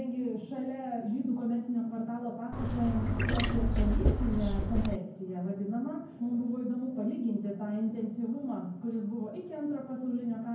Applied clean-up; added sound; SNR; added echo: none; Trickle, dribble / Chirp, tweet; -4 dB; reverberation time 0.9 s.